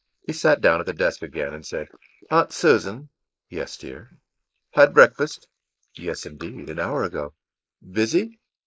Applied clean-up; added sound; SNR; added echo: neural mask model Resemble Enhance denoiser.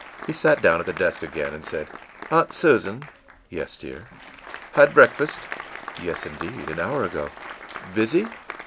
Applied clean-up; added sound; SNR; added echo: none; Applause; 14 dB; none.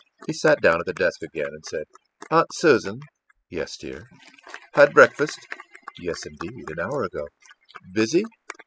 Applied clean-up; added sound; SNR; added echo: classical method spectral subtraction.